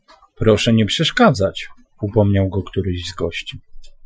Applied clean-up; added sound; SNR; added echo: classical method Wiener filter.